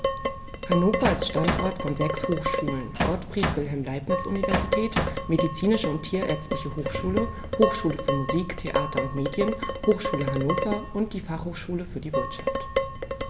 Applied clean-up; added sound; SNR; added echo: none; Bass drum + Dishes, pots, and pans; 1 dB; none.